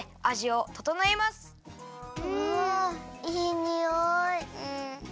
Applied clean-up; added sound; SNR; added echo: none; Wind instrument, woodwind instrument; 18 dB; none.